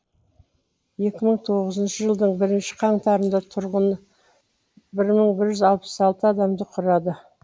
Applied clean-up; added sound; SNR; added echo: neural mask model Resemble Enhance denoiser.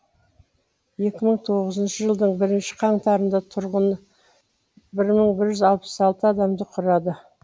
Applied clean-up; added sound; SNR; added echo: none; none; none; none.